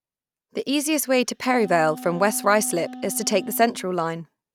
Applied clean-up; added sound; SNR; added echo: none; Wind instrument, woodwind instrument; 15 dB; none.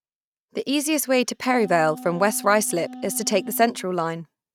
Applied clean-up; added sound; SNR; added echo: neural mask model RNNoise.